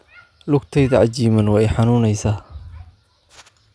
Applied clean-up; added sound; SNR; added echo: none; none; none; none.